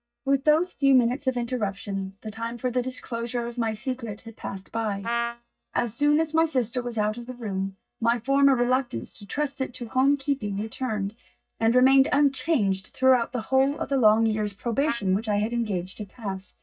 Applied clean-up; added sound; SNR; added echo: neural mask model DeepFilterNet 3.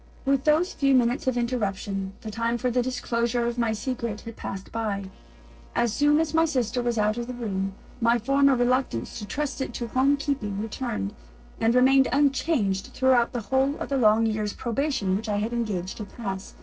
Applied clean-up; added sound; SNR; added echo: neural separator model SepFormer DNS4.